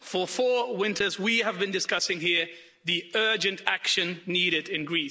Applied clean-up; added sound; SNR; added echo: none; none; none; none.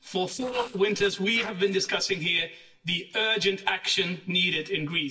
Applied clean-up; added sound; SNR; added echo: neural separator model SepFormer DNS4.